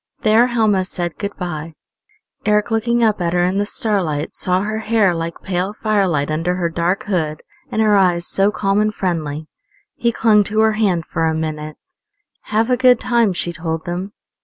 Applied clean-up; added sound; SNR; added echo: none; none; none; none.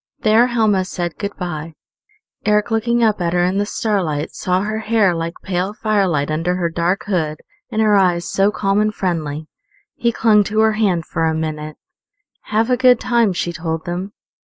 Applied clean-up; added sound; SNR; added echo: neural mask model Resemble Enhance denoiser.